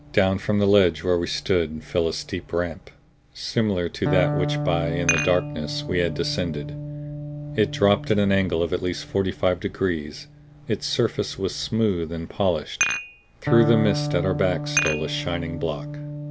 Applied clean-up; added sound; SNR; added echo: none; Electric guitar + Dishes, pots, and pans; 6 dB; none.